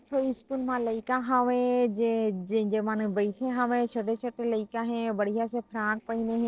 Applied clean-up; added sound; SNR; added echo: neural separator model SepFormer DNS4.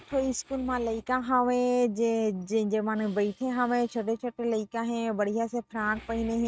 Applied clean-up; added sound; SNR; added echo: neural mask model RNNoise.